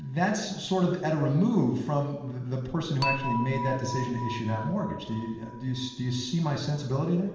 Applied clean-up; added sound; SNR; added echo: none; Dishes, pots, and pans / Chink, clink; 11 dB; reverberation time 1.1 s.